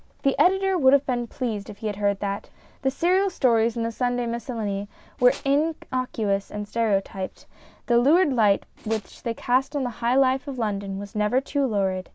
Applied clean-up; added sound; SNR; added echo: none; Tools; 19 dB; none.